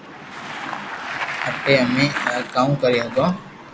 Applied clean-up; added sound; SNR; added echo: none; Bicycle; 8 dB; none.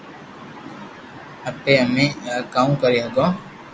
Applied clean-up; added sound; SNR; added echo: none; none; none; none.